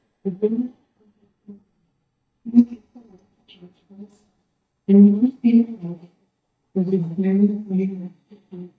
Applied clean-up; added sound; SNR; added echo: neural mask model DeepFilterNet 3.